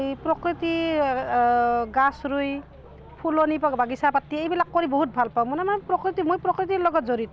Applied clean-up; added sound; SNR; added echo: none; none; none; none.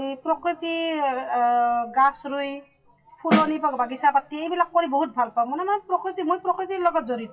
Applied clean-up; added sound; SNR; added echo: classical method WPE with log-MMSE.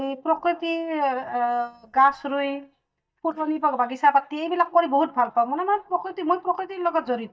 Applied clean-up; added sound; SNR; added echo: neural mask model DeepFilterNet 3.